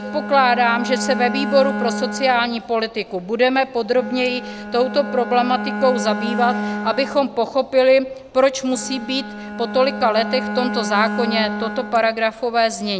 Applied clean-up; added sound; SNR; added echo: none; Bowed string instrument; 8 dB; none.